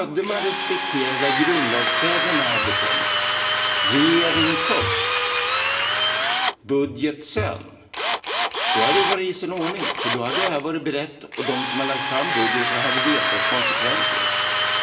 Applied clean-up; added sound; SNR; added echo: none; Drill; -4 dB; reverberation time 0.7 s.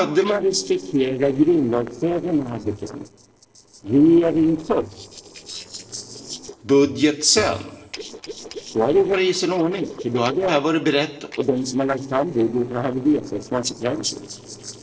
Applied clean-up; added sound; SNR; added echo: neural separator model SepFormer DNS4.